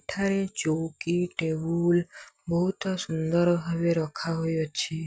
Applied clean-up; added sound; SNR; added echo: none; none; none; none.